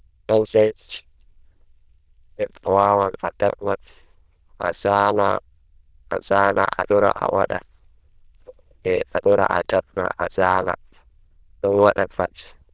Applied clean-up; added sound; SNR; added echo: neural diffusion model UNIVERSE++.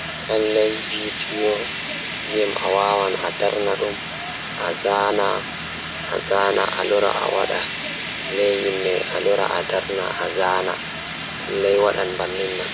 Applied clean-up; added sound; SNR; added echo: none; Fire; 6 dB; none.